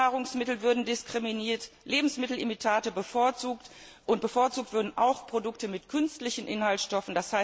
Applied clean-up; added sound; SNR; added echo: none; none; none; none.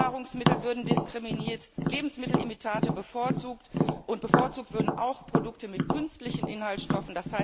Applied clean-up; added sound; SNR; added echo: none; Tap; -4 dB; none.